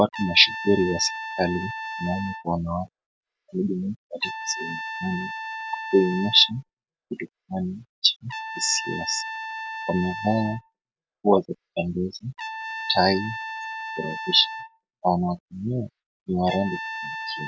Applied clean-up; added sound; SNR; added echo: none; Trumpet; 9 dB; none.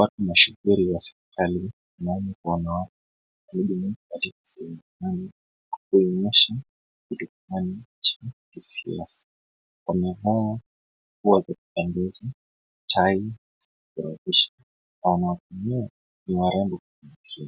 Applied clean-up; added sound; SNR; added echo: none; none; none; none.